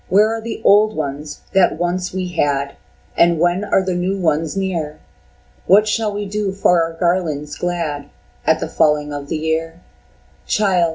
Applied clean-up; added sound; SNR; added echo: none; none; none; none.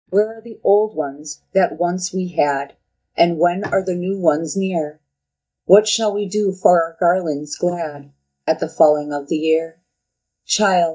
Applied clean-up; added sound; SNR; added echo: neural mask model DeepFilterNet 3.